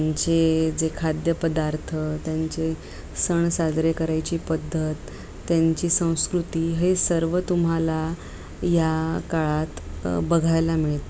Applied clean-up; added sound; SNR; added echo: none; none; none; none.